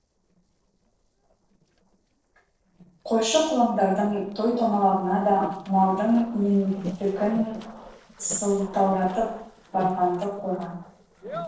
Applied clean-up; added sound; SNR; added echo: neural separator model SepFormer DNS4.